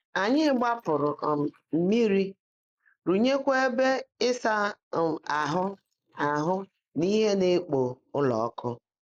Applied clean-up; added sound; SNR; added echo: neural mask model Resemble Enhance denoiser.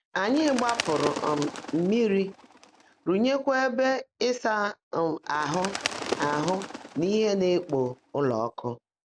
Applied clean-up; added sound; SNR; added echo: none; Bird; 10 dB; none.